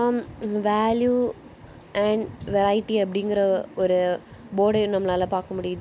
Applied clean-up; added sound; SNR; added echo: none; none; none; none.